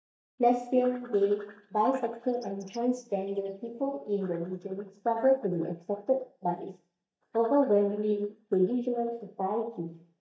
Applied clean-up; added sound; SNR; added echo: neural mask model DeepFilterNet 3.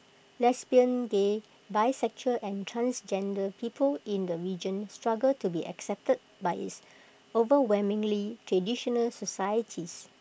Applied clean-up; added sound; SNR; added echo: none; none; none; none.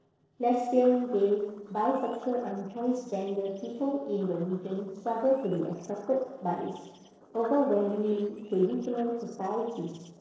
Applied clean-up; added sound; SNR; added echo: neural separator model SepFormer DNS4.